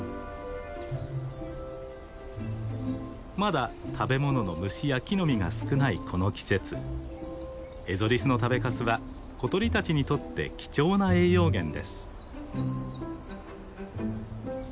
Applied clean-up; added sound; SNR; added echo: none; none; none; none.